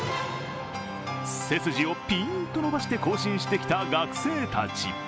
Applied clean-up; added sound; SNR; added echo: none; none; none; none.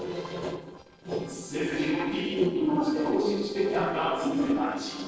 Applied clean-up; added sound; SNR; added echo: neural separator model SepFormer DNS4.